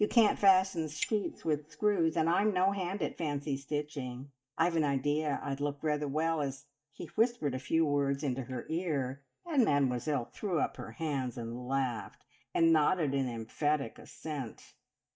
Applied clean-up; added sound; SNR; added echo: neural mask model DeepFilterNet 3.